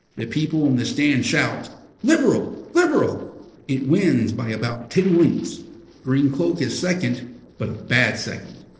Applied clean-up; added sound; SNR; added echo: neural separator model SepFormer DNS4.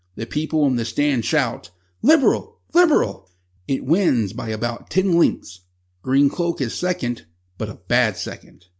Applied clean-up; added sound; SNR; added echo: none; none; none; none.